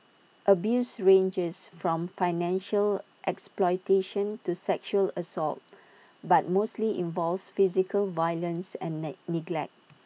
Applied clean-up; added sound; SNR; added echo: none; none; none; none.